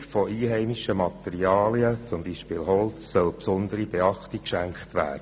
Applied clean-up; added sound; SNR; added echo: none; none; none; none.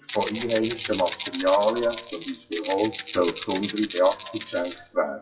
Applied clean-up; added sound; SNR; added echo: classical method WPE with log-MMSE.